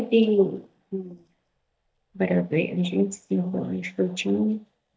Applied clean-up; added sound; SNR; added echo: neural mask model DeepFilterNet 3.